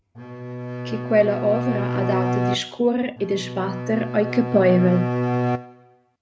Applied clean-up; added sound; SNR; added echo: none; Bowed string instrument; 3 dB; none.